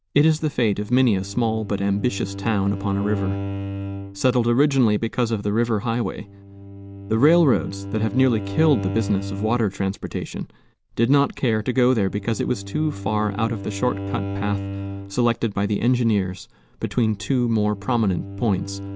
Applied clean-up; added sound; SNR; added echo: none; Bowed string instrument; 10 dB; none.